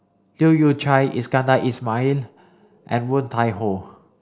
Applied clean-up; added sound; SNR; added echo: none; none; none; none.